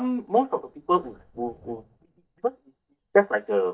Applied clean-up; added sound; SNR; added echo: neural mask model DeepFilterNet 3.